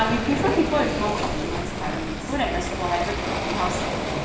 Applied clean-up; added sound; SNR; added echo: none; Waves, surf; 3 dB; reverberation time 1.6 s.